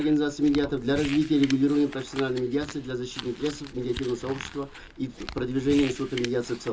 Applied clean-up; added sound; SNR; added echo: none; Crumpling, crinkling; 14 dB; reverberation time 0.2 s.